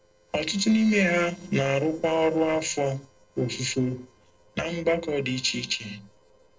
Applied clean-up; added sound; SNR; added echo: neural separator model SepFormer DNS4.